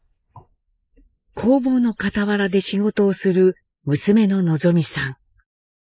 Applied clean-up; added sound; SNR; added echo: neural mask model Resemble Enhance denoiser.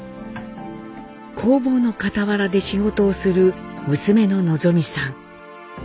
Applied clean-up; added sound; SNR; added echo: none; none; none; none.